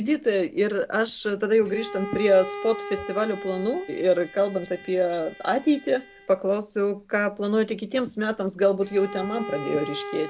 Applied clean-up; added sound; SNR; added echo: none; Bowed string instrument; 14 dB; none.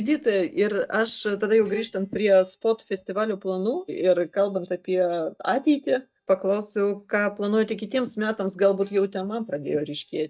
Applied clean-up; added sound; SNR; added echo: neural mask model DeepFilterNet 3.